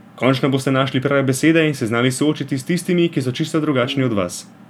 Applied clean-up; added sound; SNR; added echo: none; Piano; 13 dB; none.